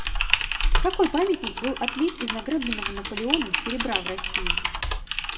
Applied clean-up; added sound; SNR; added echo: none; Typing; -2 dB; reverberation time 0.8 s.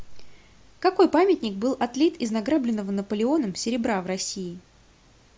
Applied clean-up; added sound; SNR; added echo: none; none; none; none.